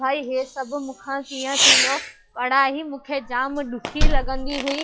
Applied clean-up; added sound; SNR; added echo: classical method log-MMSE.